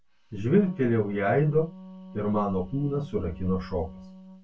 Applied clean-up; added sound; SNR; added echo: none; Wind instrument, woodwind instrument; 18 dB; reverberation time 0.2 s.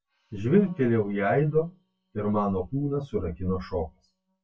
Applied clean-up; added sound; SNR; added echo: classical method WPE with log-MMSE.